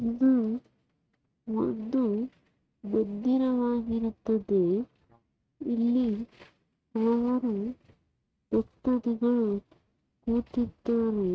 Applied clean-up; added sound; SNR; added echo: neural mask model RNNoise.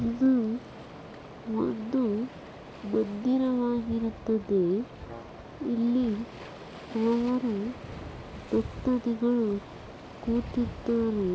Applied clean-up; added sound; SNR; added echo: none; Waves, surf + Brass instrument; 19 dB; none.